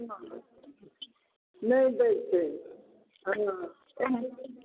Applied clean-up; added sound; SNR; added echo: none; none; none; none.